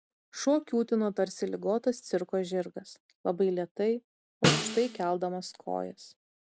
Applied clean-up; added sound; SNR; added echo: none; Snare drum; 1 dB; none.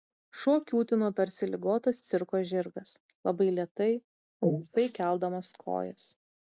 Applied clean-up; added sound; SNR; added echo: neural mask model Resemble Enhance denoiser.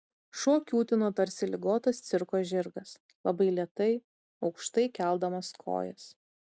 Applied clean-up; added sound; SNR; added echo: none; none; none; none.